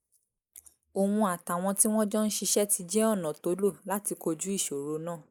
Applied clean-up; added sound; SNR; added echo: neural mask model Resemble Enhance denoiser.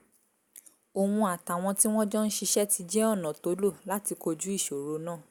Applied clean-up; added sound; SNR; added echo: none; none; none; none.